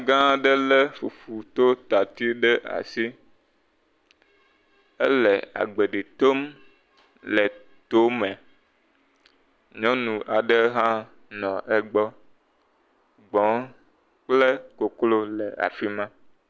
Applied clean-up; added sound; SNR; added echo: none; none; none; none.